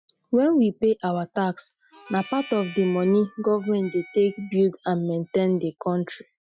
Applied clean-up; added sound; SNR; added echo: classical method Wiener filter.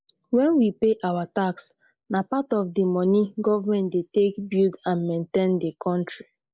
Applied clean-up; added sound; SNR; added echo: neural mask model Resemble Enhance denoiser.